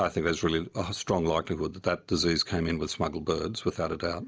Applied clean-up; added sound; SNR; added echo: none; none; none; none.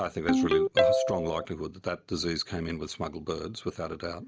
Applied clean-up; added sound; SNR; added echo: none; Ringtone; -3 dB; none.